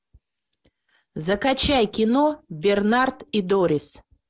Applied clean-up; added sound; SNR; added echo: none; none; none; none.